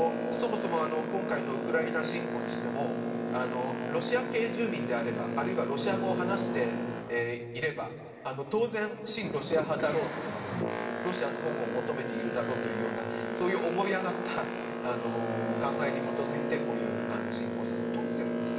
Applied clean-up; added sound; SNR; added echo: none; Boat, Water vehicle; 1 dB; reverberation time 2.7 s.